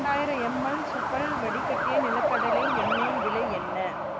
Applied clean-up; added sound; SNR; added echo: none; Truck; -4 dB; none.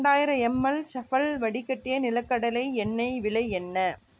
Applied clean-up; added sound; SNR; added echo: none; none; none; none.